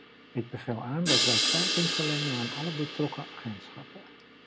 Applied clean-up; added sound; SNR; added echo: none; Crash cymbal; -2 dB; none.